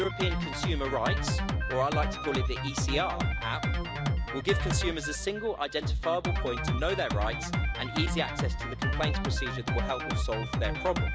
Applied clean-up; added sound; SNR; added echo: none; Drum kit; -3 dB; none.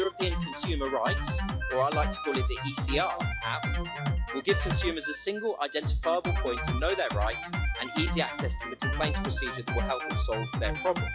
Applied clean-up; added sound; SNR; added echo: classical method log-MMSE.